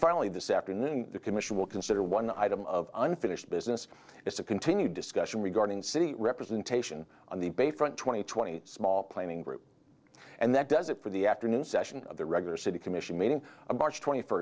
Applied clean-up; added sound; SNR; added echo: neural separator model SepFormer DNS4.